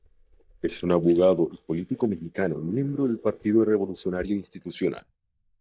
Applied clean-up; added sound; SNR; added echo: neural mask model DeepFilterNet 3.